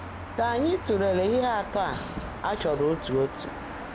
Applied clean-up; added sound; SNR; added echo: none; Car passing by / Traffic noise, roadway noise / Engine; 9 dB; none.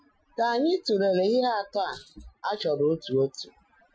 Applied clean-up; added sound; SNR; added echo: classical method Wiener filter.